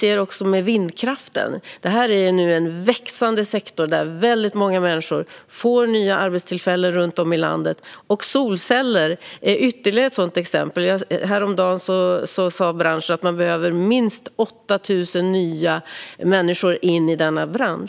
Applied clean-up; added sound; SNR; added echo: none; none; none; none.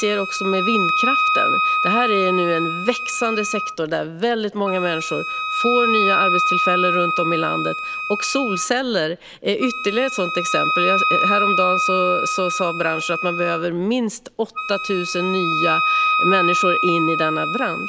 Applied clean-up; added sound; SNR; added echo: none; Wind instrument, woodwind instrument; -1 dB; none.